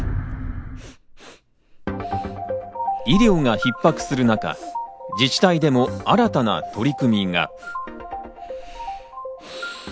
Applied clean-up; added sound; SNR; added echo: none; Breathing; 15 dB; none.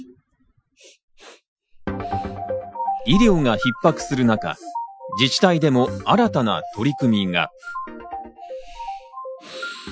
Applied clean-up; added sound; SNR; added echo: classical method Wiener filter.